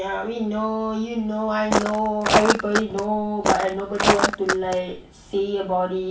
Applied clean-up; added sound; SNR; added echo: none; Walk, footsteps; -1 dB; reverberation time 0.3 s.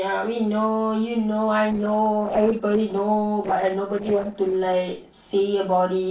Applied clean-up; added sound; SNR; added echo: neural separator model SepFormer DNS4.